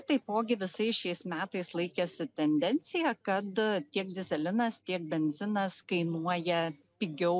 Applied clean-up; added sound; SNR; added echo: none; none; none; none.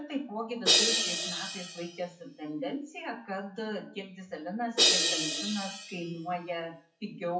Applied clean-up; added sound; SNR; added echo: classical method WPE with log-MMSE.